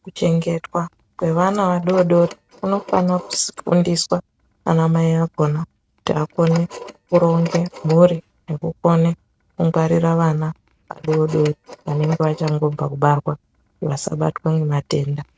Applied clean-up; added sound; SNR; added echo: neural mask model RNNoise.